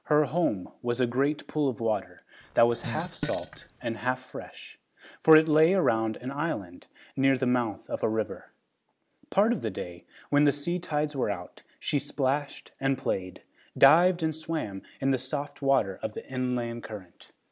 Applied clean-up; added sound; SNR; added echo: none; Fart; 10 dB; none.